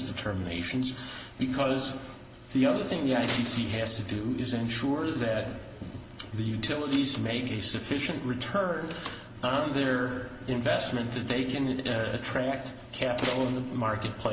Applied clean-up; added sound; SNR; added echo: none; Slam; 18 dB; reverberation time 0.2 s.